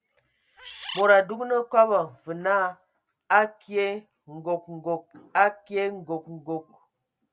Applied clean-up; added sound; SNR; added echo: none; Bird; 12 dB; none.